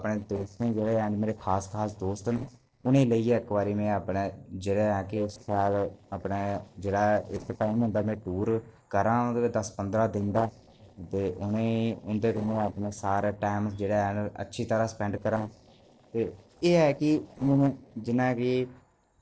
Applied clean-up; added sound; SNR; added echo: neural separator model SepFormer DNS4.